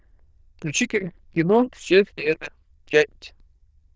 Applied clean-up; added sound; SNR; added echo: neural diffusion model UNIVERSE++.